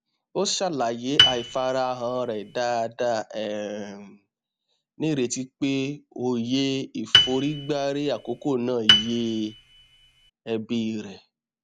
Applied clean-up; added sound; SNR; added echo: none; Piano; -3 dB; none.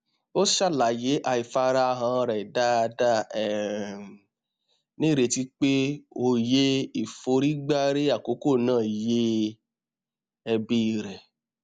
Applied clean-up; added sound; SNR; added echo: none; none; none; none.